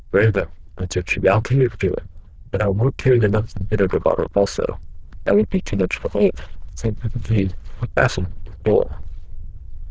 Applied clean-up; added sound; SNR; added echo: neural diffusion model UNIVERSE++.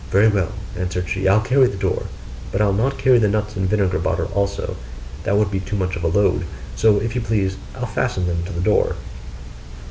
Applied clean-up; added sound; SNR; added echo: none; none; none; none.